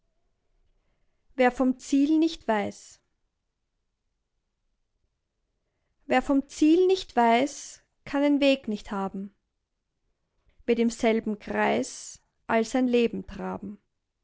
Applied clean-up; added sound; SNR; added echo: none; none; none; none.